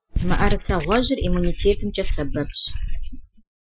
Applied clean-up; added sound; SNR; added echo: classical method Wiener filter.